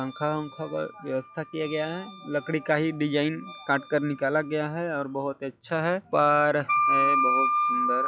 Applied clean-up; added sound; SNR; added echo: classical method log-MMSE.